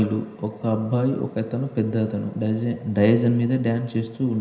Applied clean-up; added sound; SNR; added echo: none; none; none; reverberation time 0.9 s.